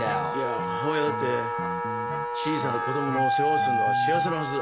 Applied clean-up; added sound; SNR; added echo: none; Wind instrument, woodwind instrument; -3 dB; none.